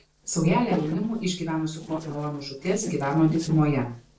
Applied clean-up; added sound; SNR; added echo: neural separator model SepFormer DNS4.